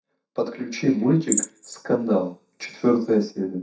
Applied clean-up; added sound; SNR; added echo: neural mask model DeepFilterNet 3.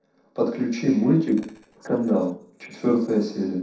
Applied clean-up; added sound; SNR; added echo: neural separator model SepFormer DNS4.